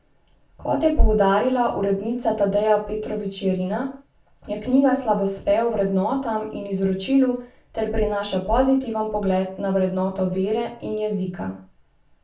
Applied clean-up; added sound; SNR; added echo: none; none; none; reverberation time 0.4 s.